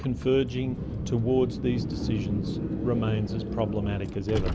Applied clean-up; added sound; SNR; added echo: none; Car; 4 dB; none.